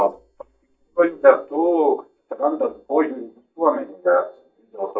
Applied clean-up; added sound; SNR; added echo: neural mask model DeepFilterNet 3.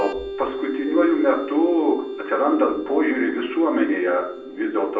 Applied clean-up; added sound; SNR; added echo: none; Organ; 12 dB; reverberation time 0.6 s.